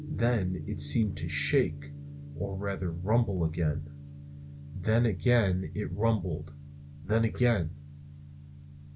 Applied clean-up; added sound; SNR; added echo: none; Gong; 14 dB; none.